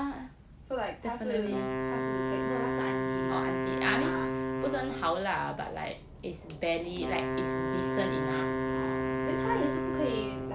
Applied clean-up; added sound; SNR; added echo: none; Wind instrument, woodwind instrument; -2 dB; none.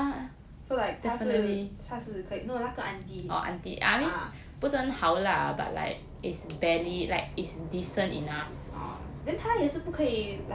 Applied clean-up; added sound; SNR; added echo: none; none; none; none.